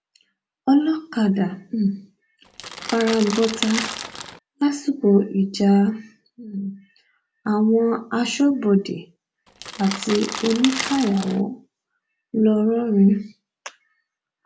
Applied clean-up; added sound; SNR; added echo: none; Crackle; 8 dB; none.